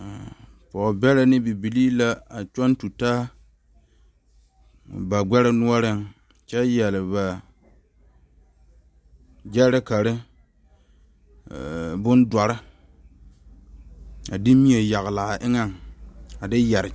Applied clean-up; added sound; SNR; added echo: none; none; none; none.